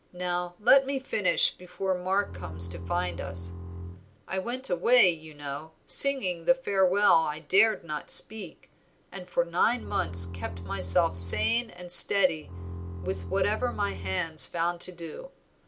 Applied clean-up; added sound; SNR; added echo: none; Bowed string instrument; 8 dB; none.